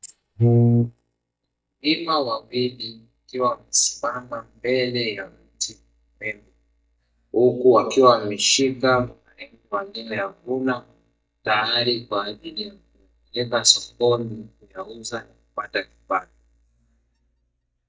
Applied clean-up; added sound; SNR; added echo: neural mask model DeepFilterNet 3.